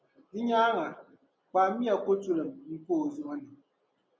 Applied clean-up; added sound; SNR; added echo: none; none; none; none.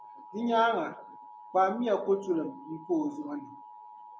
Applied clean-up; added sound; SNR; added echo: none; Alarm; 18 dB; none.